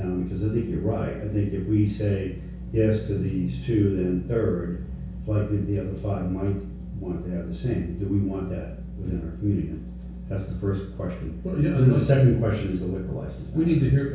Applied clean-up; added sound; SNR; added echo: none; none; none; reverberation time 0.6 s.